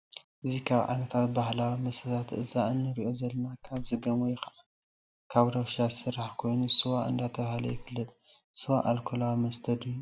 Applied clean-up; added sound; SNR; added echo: none; Bird; 12 dB; none.